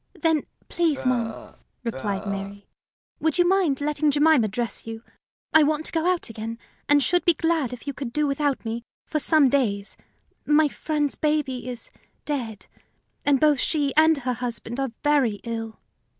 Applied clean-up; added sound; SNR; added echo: none; Burping, eructation; 10 dB; none.